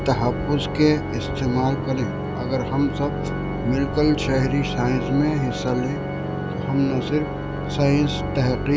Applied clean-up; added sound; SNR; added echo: none; Organ; 3 dB; none.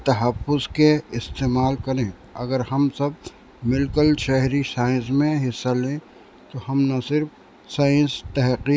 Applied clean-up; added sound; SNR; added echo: none; none; none; none.